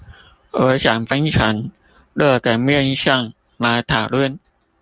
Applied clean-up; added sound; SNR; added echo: none; none; none; none.